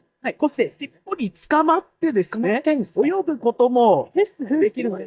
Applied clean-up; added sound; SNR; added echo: neural mask model DeepFilterNet 3.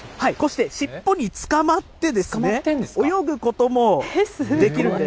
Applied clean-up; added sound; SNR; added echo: none; none; none; none.